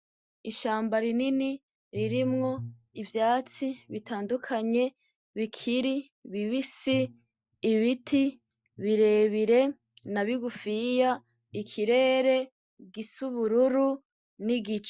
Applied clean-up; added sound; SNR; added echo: neural mask model DeepFilterNet 3.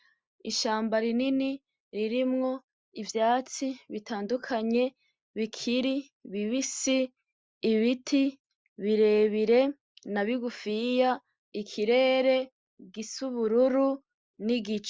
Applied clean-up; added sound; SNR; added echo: neural mask model Resemble Enhance denoiser.